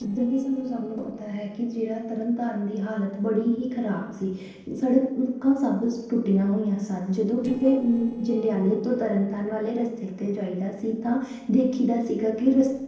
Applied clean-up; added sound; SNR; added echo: neural separator model SepFormer DNS4.